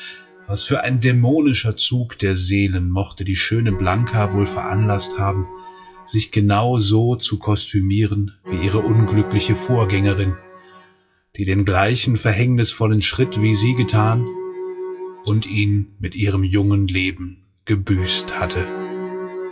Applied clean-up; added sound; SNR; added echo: classical method WPE with log-MMSE.